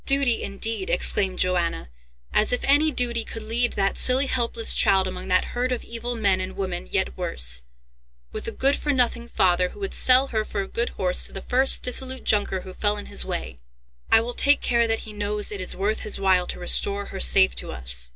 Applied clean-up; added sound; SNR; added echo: none; none; none; none.